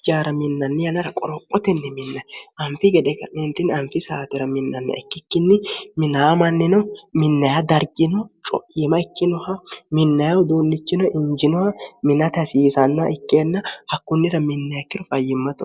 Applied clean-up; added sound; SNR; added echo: none; none; none; none.